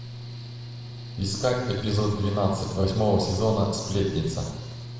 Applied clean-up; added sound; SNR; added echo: none; Mechanical fan / Engine; 10 dB; reverberation time 1.2 s.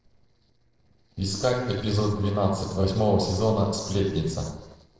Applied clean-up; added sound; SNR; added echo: neural separator model SepFormer DNS4.